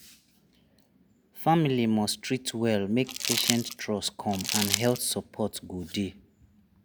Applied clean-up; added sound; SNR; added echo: none; Crumpling, crinkling; 2 dB; none.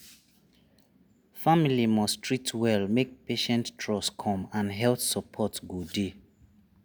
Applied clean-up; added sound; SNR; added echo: none; none; none; none.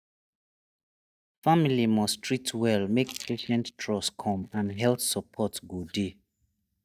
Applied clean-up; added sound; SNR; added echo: neural mask model DeepFilterNet 3.